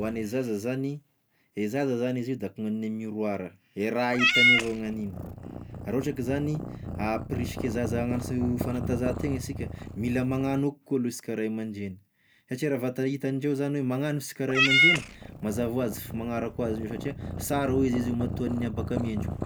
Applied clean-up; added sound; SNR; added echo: none; Meow / Purr; 2 dB; none.